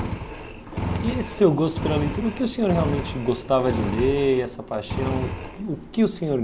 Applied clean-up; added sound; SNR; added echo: none; Engine; 6 dB; none.